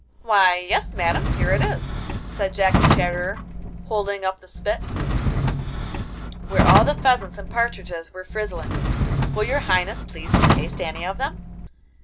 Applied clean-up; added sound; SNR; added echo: none; Drawer open or close; -2 dB; none.